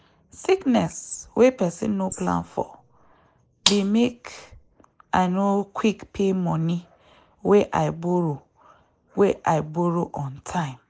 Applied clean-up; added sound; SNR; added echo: neural mask model Resemble Enhance denoiser.